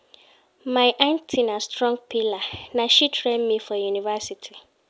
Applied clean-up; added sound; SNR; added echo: none; none; none; none.